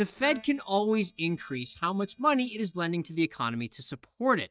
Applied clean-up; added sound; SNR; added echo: neural mask model DeepFilterNet 3.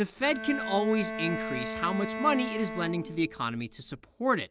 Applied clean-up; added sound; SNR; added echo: none; Bowed string instrument; 6 dB; none.